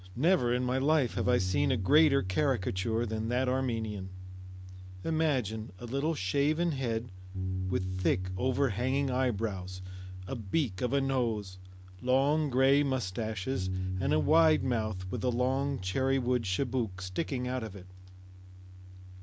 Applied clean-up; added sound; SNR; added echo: none; Bass guitar; 7 dB; none.